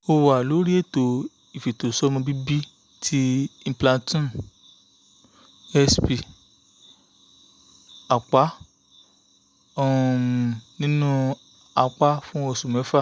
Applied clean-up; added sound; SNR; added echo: none; none; none; none.